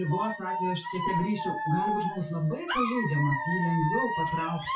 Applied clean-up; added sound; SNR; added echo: classical method WPE with log-MMSE.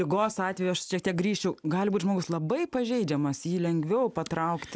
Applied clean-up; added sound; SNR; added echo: none; none; none; none.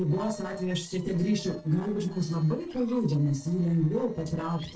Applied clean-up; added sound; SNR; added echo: neural separator model SepFormer DNS4.